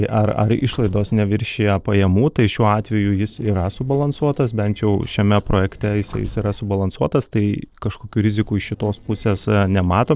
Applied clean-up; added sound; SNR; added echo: neural separator model SepFormer DNS4.